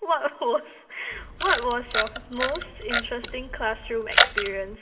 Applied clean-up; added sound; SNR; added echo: none; Camera; -1 dB; reverberation time 1.9 s.